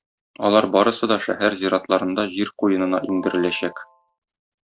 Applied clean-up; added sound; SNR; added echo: neural mask model RNNoise.